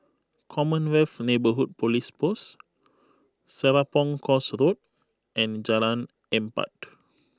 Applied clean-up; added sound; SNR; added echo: none; none; none; none.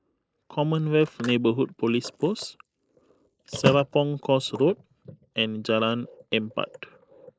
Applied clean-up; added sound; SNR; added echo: neural mask model Resemble Enhance denoiser.